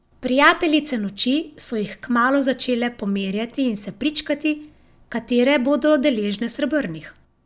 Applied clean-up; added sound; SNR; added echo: none; none; none; none.